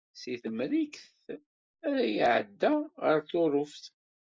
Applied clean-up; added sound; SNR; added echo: neural mask model Resemble Enhance denoiser.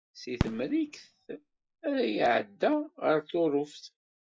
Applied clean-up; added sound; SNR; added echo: classical method log-MMSE.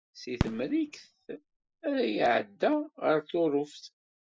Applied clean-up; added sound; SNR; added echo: classical method spectral subtraction.